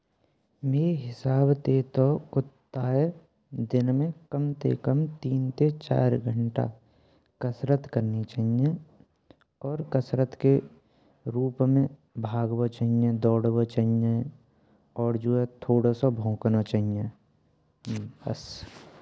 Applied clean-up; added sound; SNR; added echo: none; none; none; none.